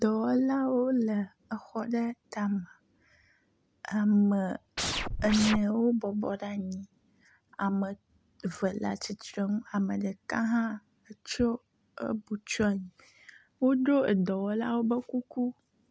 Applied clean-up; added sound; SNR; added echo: none; Scratching (performance technique); 2 dB; none.